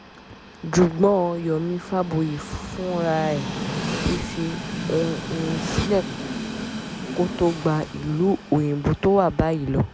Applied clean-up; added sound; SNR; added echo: none; Train; 8 dB; none.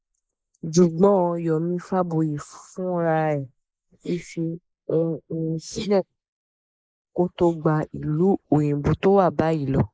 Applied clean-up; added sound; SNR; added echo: neural mask model Resemble Enhance denoiser.